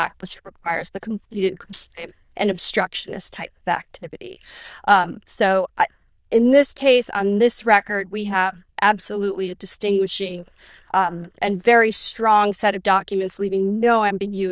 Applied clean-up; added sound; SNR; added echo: neural diffusion model UNIVERSE++.